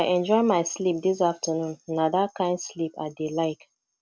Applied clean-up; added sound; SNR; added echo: none; none; none; none.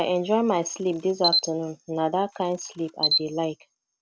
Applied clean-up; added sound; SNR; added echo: none; Camera; 4 dB; none.